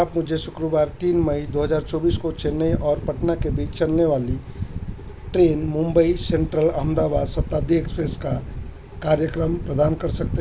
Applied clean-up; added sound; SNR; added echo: none; none; none; none.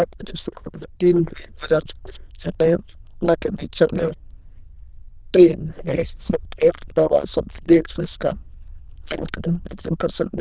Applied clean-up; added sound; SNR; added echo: neural diffusion model UNIVERSE++.